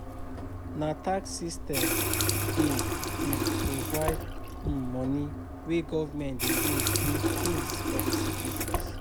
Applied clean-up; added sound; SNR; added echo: none; Water tap, faucet; -3 dB; none.